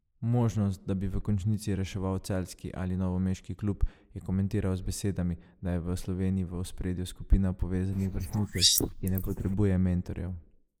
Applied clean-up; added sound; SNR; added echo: neural mask model Resemble Enhance denoiser.